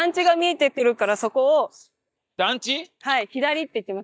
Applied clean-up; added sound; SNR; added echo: neural mask model DeepFilterNet 3.